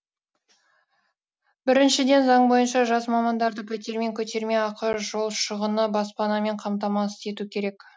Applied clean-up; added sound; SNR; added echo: none; none; none; none.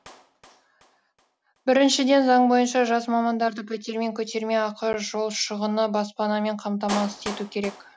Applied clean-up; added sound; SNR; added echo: none; Clapping; 19 dB; none.